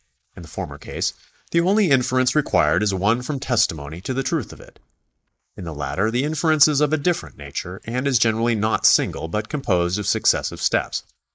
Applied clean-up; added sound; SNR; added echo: neural mask model Resemble Enhance denoiser.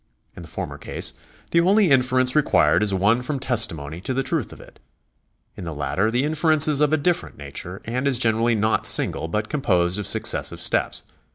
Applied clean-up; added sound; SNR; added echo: none; none; none; none.